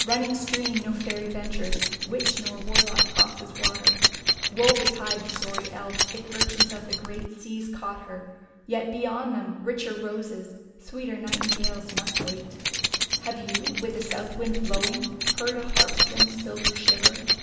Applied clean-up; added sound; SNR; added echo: none; Keys jangling; -4 dB; reverberation time 1.3 s.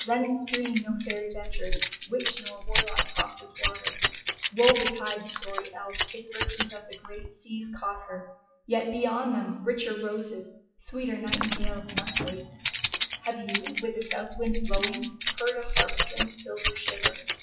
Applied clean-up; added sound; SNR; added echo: classical method WPE with log-MMSE.